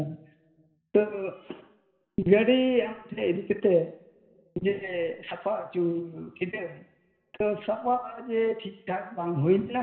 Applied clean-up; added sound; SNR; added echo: none; none; none; reverberation time 2.1 s.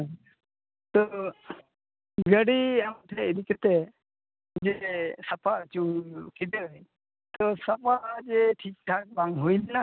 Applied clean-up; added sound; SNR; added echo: none; none; none; none.